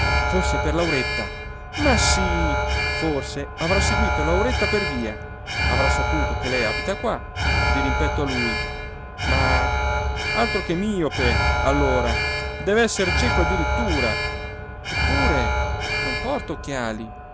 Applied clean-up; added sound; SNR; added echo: none; Alarm; -3 dB; none.